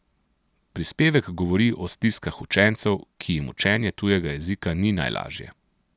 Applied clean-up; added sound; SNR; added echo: none; none; none; none.